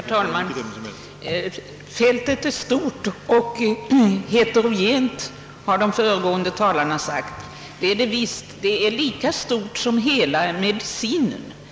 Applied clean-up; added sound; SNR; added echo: none; none; none; none.